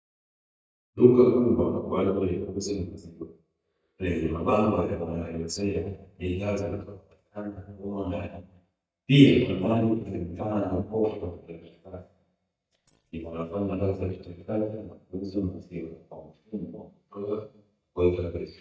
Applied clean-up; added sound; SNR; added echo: neural mask model DeepFilterNet 3.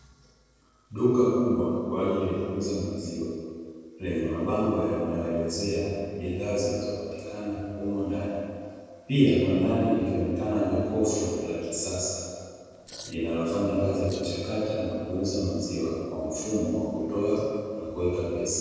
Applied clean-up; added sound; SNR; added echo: neural separator model SepFormer DNS4.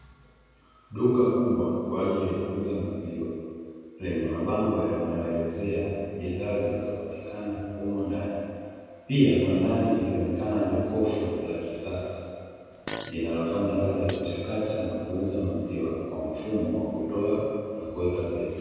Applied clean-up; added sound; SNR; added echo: none; Fart; 10 dB; reverberation time 2.1 s.